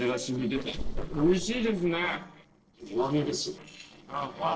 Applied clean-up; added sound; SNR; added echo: neural separator model SepFormer DNS4.